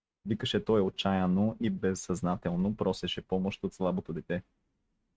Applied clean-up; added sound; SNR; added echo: neural mask model RNNoise.